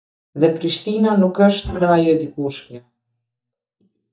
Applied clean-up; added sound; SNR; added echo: neural mask model DeepFilterNet 3.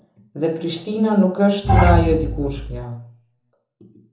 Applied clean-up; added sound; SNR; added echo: none; Bowed string instrument; -3 dB; reverberation time 1.0 s.